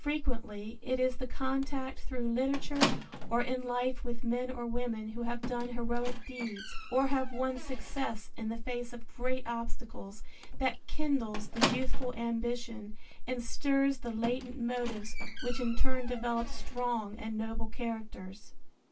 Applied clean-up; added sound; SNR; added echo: none; Squeak; 16 dB; reverberation time 0.1 s.